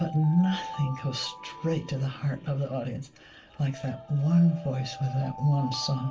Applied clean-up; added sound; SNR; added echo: none; Alarm; 15 dB; reverberation time 0.2 s.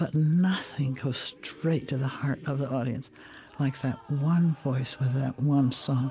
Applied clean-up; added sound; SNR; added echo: none; none; none; none.